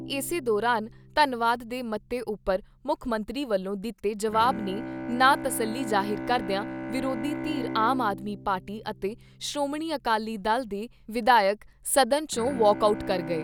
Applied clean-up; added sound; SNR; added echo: none; Bowed string instrument; 11 dB; none.